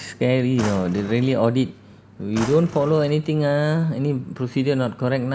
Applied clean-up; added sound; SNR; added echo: none; Drawer open or close; 14 dB; none.